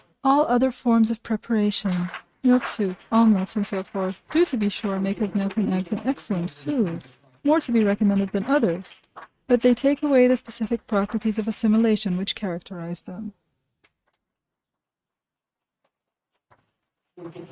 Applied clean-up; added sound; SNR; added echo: neural mask model RNNoise.